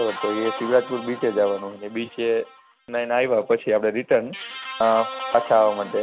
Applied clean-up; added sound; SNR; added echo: none; Guitar; 13 dB; none.